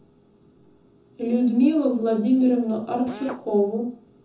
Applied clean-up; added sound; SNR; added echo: none; Drill; 15 dB; reverberation time 0.5 s.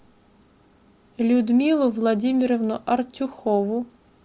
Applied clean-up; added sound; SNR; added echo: none; none; none; none.